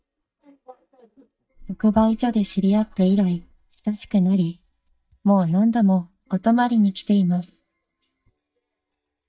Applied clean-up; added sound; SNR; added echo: neural mask model DeepFilterNet 3.